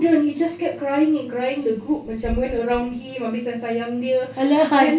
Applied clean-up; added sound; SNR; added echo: none; Wind / Bird; 18 dB; reverberation time 0.3 s.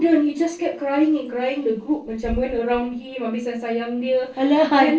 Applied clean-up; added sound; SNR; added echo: neural separator model SepFormer DNS4.